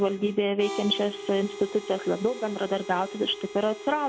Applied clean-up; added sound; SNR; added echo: none; Harmonica; 12 dB; none.